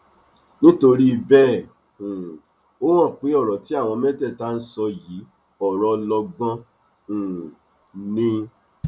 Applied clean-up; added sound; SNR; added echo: none; none; none; none.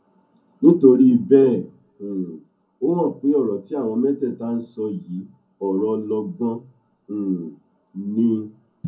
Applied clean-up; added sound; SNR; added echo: none; none; none; reverberation time 0.4 s.